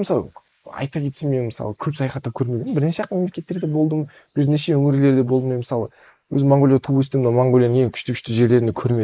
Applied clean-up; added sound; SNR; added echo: neural mask model Resemble Enhance denoiser.